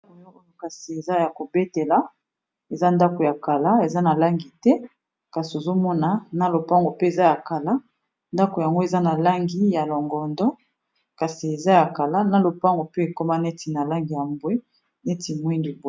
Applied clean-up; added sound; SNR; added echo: none; none; none; none.